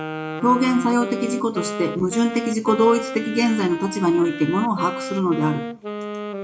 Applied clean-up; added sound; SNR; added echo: none; Wind instrument, woodwind instrument; 8 dB; reverberation time 0.3 s.